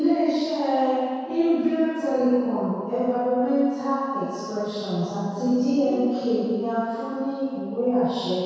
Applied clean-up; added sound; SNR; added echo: none; none; none; reverberation time 2.0 s.